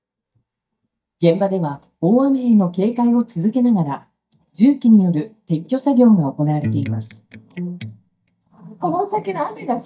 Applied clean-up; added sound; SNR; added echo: neural mask model DeepFilterNet 3.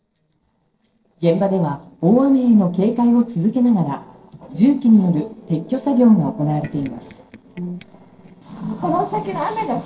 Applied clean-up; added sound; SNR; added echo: neural separator model SepFormer DNS4.